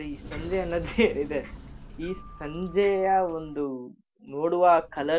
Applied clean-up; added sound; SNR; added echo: none; Sliding door; 16 dB; none.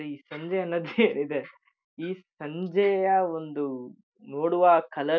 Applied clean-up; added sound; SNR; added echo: none; none; none; none.